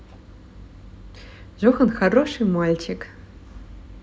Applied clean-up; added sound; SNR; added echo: none; none; none; none.